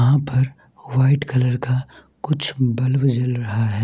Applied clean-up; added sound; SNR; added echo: none; none; none; none.